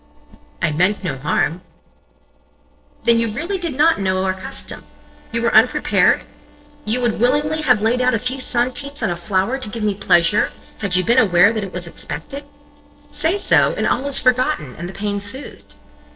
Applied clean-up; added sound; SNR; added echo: neural separator model SepFormer DNS4.